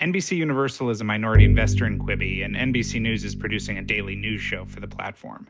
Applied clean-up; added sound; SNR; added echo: none; Bowed string instrument; -3 dB; none.